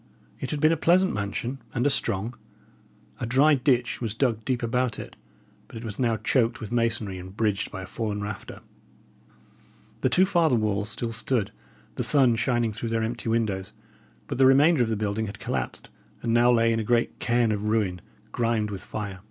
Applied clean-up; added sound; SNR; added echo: none; none; none; none.